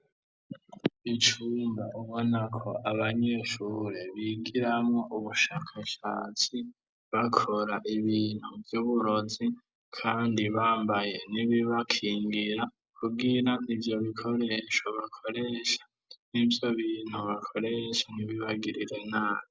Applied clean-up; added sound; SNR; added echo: none; none; none; none.